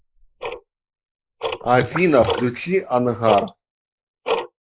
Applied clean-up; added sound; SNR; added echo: neural mask model Resemble Enhance denoiser.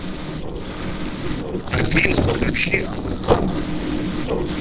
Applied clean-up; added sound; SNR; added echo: neural separator model SepFormer DNS4.